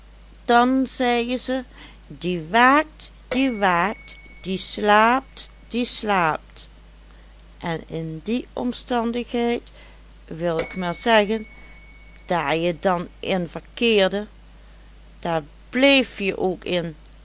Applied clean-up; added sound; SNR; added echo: none; Bell; 12 dB; none.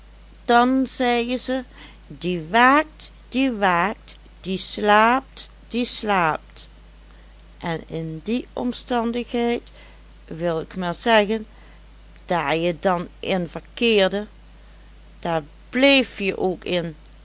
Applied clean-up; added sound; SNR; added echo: none; none; none; none.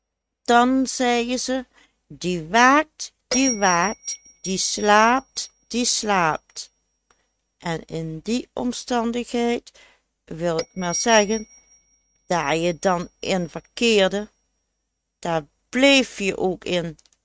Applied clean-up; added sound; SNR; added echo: neural mask model RNNoise.